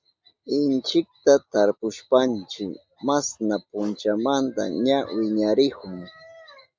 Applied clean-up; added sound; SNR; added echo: none; none; none; none.